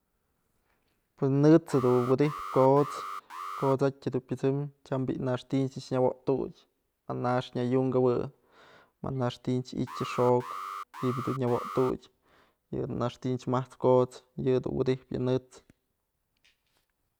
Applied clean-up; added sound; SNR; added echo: none; Alarm; 12 dB; none.